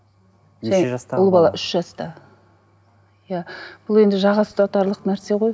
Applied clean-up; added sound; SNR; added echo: none; none; none; none.